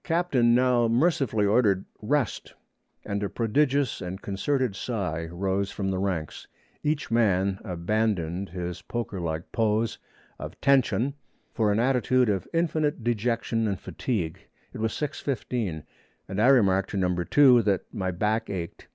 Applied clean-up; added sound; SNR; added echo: none; none; none; none.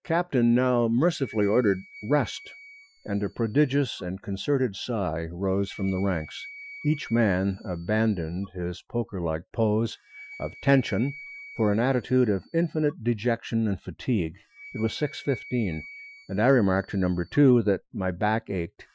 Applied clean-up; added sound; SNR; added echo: classical method Wiener filter.